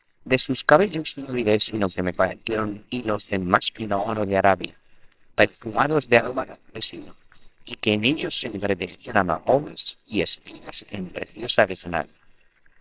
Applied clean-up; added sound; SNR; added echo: neural separator model SepFormer WHAMR!.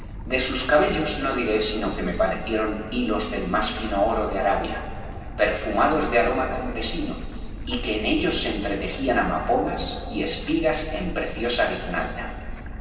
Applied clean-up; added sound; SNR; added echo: none; Stream / Bird; 9 dB; reverberation time 2.4 s.